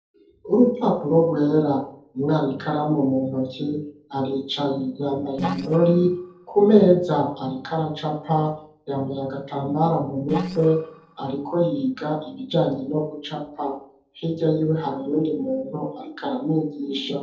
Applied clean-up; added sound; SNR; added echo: neural separator model SepFormer DNS4.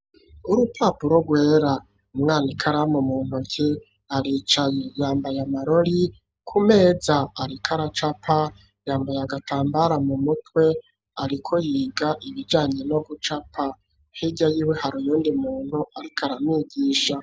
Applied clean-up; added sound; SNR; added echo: none; none; none; none.